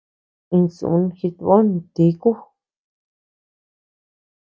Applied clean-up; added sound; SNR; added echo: none; none; none; none.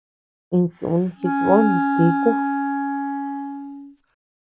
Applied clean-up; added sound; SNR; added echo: none; Wind instrument, woodwind instrument; 0 dB; none.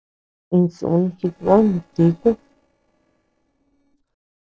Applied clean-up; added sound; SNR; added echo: neural separator model SepFormer DNS4.